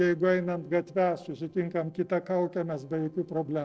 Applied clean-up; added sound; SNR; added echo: neural separator model SepFormer DNS4.